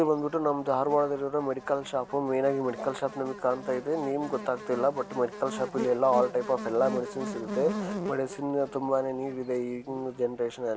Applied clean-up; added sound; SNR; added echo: none; Buzz; 11 dB; none.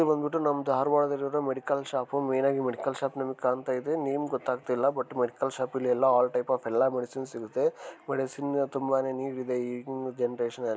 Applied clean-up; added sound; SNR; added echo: none; none; none; none.